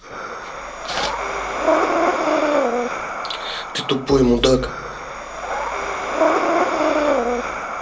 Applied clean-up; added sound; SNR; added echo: none; Breathing; -4 dB; reverberation time 0.2 s.